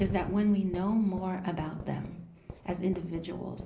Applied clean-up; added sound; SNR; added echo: none; Fireworks; 12 dB; reverberation time 0.5 s.